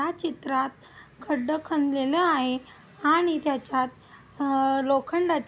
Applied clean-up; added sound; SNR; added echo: none; none; none; none.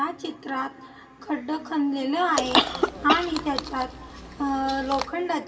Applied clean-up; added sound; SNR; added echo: none; Chewing, mastication / Cough; 1 dB; reverberation time 2.9 s.